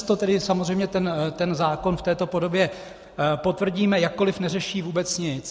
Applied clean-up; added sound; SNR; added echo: none; none; none; none.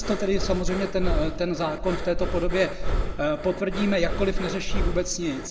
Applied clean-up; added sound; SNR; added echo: none; Breathing; 0 dB; reverberation time 0.2 s.